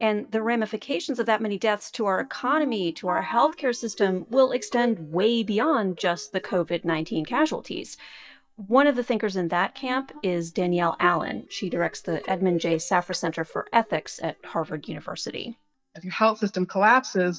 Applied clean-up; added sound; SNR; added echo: neural mask model DeepFilterNet 3.